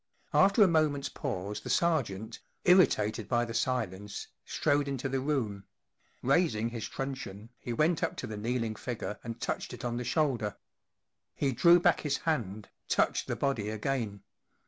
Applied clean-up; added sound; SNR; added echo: none; none; none; none.